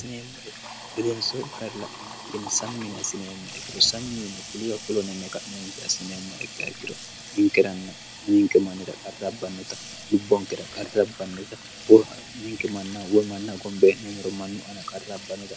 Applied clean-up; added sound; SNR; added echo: none; Sink (filling or washing) / Water tap, faucet; 14 dB; none.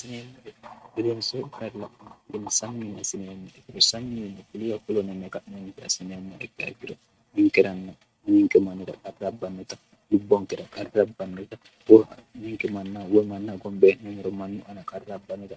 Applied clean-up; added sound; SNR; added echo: neural mask model RNNoise.